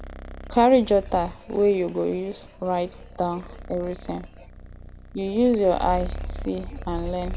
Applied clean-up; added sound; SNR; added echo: none; Purr; 12 dB; none.